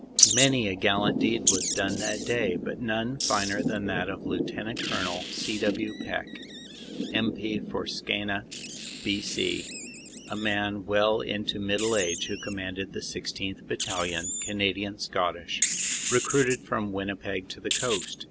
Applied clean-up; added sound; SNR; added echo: none; Thunder / Rain + Wild animals; 2 dB; none.